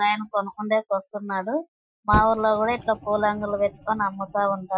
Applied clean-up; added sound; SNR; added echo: classical method Wiener filter.